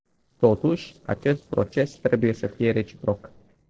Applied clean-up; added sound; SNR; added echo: neural separator model SepFormer DNS4.